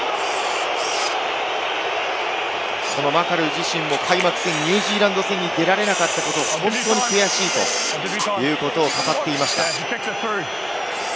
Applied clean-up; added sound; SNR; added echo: none; Camera; 9 dB; none.